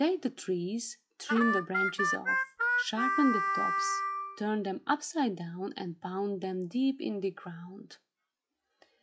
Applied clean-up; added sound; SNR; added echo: classical method log-MMSE.